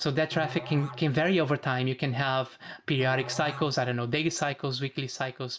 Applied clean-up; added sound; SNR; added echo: none; Musical instrument; 17 dB; none.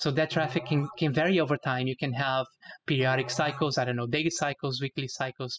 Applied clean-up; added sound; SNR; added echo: classical method spectral subtraction.